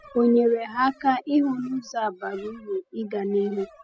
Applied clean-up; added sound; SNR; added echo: classical method spectral subtraction.